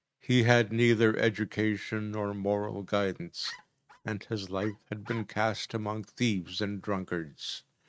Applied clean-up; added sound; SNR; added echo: neural mask model RNNoise.